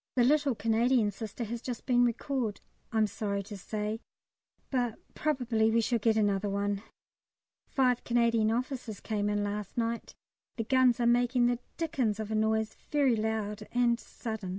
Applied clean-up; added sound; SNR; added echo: none; none; none; none.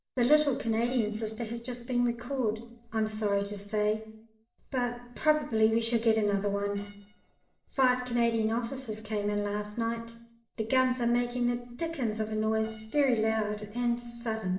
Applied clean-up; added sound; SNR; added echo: neural separator model SepFormer DNS4.